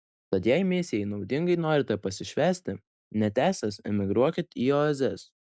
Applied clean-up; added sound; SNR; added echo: none; none; none; none.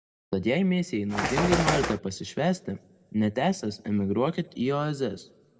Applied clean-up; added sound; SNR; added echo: none; Bird; -1 dB; reverberation time 0.6 s.